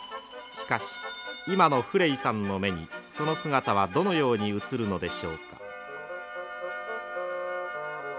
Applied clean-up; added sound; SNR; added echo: none; none; none; none.